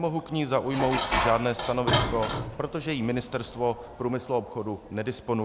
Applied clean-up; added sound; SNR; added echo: none; Dishes, pots, and pans; 2 dB; none.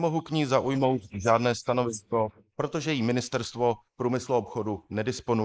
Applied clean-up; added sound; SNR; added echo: neural mask model Resemble Enhance denoiser.